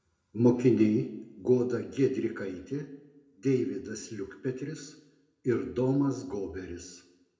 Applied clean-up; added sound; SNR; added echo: none; none; none; reverberation time 0.6 s.